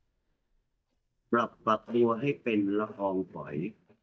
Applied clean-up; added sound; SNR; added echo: neural mask model DeepFilterNet 3.